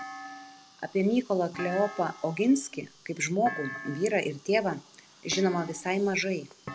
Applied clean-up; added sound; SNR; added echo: none; Thump, thud; 15 dB; none.